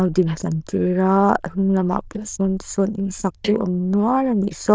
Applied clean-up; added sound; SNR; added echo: neural diffusion model UNIVERSE++.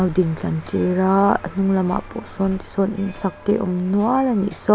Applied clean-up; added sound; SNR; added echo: none; none; none; none.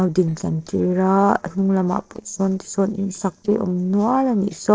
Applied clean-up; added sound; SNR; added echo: neural separator model SepFormer DNS4.